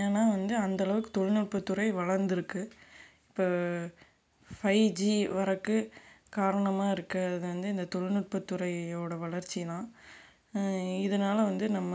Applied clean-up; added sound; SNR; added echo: none; none; none; none.